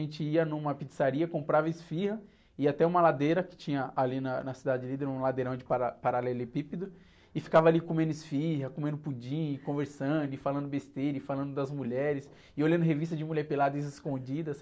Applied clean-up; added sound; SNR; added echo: none; none; none; none.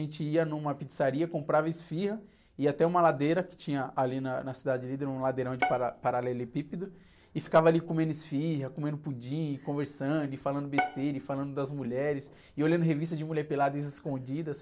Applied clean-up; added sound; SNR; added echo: none; Bowed string instrument; 8 dB; none.